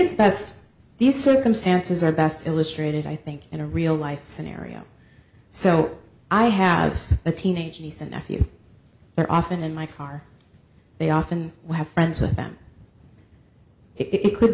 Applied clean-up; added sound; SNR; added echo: none; none; none; none.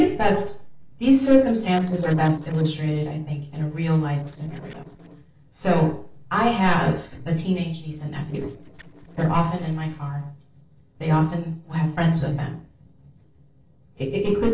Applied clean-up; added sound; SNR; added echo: neural separator model SepFormer DNS4.